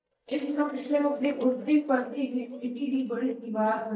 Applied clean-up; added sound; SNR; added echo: neural mask model DeepFilterNet 3.